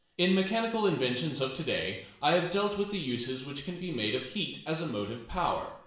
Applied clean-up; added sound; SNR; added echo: none; none; none; reverberation time 0.7 s.